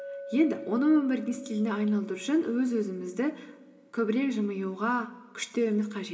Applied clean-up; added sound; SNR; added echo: none; Chink, clink; 18 dB; reverberation time 1.3 s.